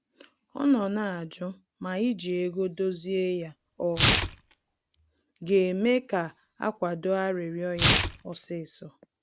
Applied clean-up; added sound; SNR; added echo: none; Tearing; 3 dB; none.